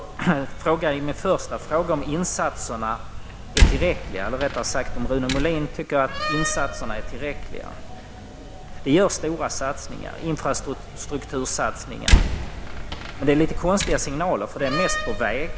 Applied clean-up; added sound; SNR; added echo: none; Slam; 1 dB; none.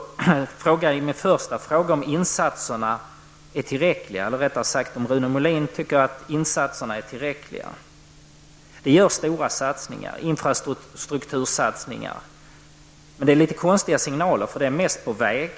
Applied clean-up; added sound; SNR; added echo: none; none; none; none.